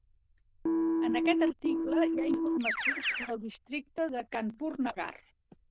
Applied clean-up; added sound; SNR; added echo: neural diffusion model UNIVERSE++.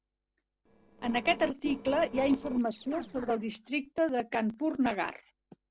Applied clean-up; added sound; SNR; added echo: neural separator model SepFormer DNS4.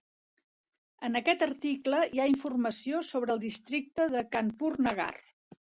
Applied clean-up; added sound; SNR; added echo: none; none; none; none.